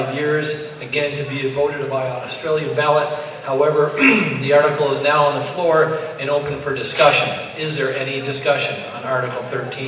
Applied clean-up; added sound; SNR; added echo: none; none; none; none.